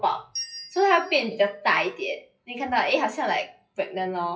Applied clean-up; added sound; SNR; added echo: classical method WPE with log-MMSE.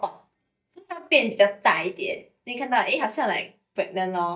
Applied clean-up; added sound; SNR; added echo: neural mask model DeepFilterNet 3.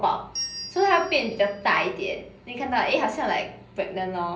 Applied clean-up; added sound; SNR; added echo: none; Bell; 13 dB; reverberation time 0.5 s.